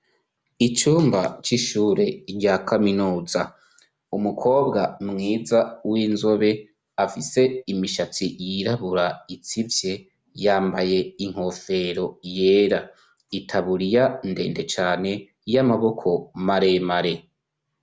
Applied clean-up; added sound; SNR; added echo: none; none; none; none.